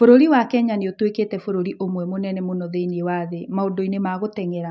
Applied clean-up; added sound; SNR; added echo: none; none; none; none.